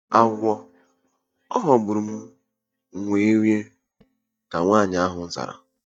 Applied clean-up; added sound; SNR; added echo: neural mask model DeepFilterNet 3.